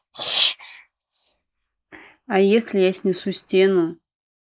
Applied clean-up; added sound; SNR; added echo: neural mask model Resemble Enhance denoiser.